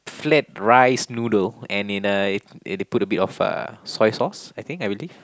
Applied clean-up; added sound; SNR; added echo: none; none; none; none.